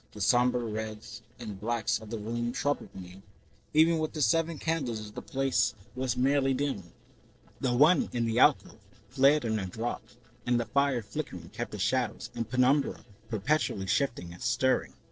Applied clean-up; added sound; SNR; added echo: neural separator model SepFormer DNS4.